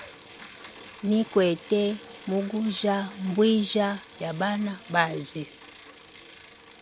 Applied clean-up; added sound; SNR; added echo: none; Bicycle; 13 dB; none.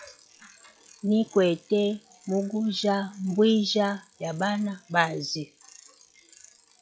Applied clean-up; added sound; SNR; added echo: classical method log-MMSE.